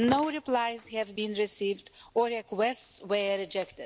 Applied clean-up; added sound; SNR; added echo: none; Crackle; 17 dB; none.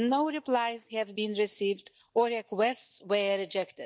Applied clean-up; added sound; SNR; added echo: neural mask model DeepFilterNet 3.